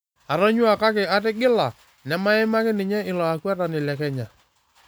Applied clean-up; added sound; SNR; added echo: none; none; none; none.